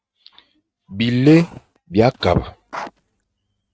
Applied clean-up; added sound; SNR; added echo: neural mask model RNNoise.